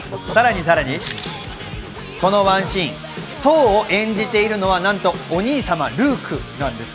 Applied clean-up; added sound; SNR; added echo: none; none; none; none.